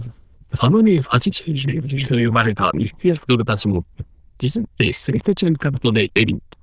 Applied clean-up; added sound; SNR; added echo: neural diffusion model UNIVERSE++.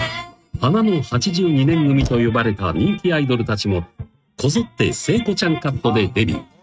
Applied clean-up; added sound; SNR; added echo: neural mask model RNNoise.